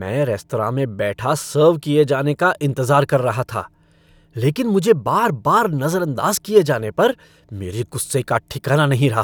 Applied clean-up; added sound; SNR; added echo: none; none; none; none.